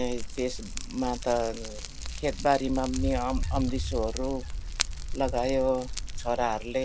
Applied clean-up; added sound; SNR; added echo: none; Wind + Fire; 3 dB; none.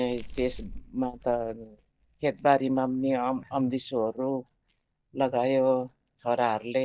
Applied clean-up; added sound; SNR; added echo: neural mask model DeepFilterNet 3.